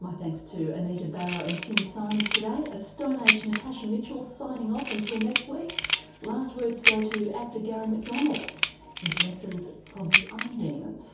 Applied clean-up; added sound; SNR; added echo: none; Camera; -1 dB; reverberation time 0.6 s.